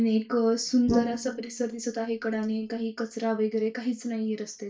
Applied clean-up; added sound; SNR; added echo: neural mask model DeepFilterNet 3.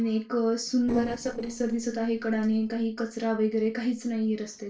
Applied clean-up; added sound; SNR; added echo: neural separator model SepFormer DNS4.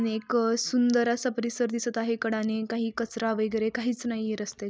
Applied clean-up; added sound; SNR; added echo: none; none; none; none.